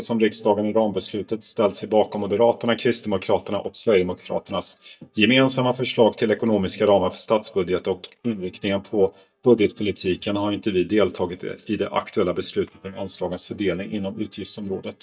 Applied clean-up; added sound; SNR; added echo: neural mask model DeepFilterNet 3.